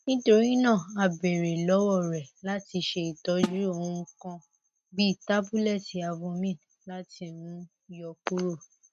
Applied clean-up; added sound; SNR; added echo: neural mask model RNNoise.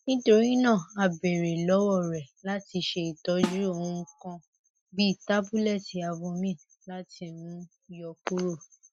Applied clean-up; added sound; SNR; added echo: classical method Wiener filter.